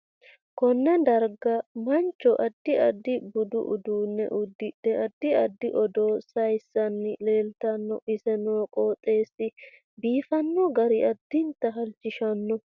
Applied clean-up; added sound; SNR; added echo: none; none; none; none.